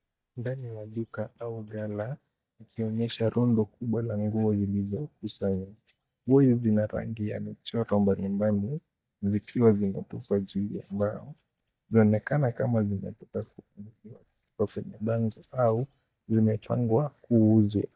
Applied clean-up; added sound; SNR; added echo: neural mask model DeepFilterNet 3.